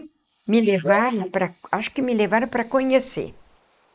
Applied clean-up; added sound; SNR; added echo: neural mask model Resemble Enhance denoiser.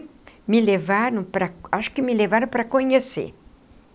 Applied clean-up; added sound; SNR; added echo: none; none; none; none.